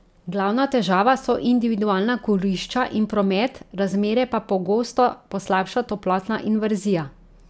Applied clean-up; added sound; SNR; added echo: none; none; none; none.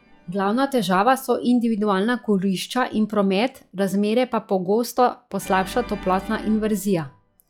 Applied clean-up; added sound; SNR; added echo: classical method log-MMSE.